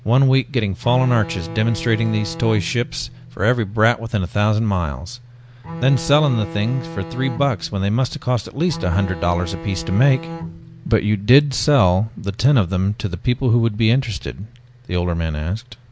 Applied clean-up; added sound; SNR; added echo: none; Bowed string instrument; 13 dB; none.